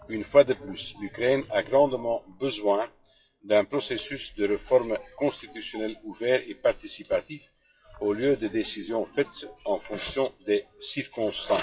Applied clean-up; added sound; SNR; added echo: classical method WPE with log-MMSE.